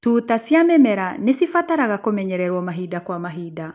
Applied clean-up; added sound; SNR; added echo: none; none; none; none.